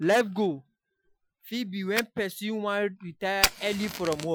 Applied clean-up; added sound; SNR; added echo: classical method Wiener filter.